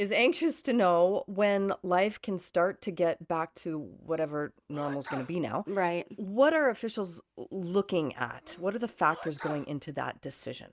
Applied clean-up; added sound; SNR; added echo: none; Sneeze; 18 dB; none.